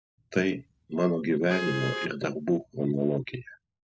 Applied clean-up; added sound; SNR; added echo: none; Vehicle horn, car horn, honking; 12 dB; none.